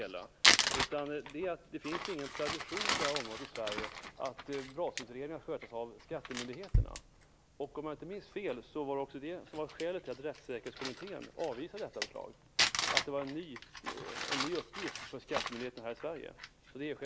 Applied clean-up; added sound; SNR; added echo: none; Bass drum + Crumpling, crinkling; -3 dB; none.